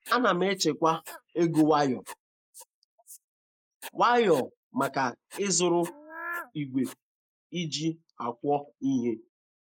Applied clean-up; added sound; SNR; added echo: neural mask model Resemble Enhance denoiser.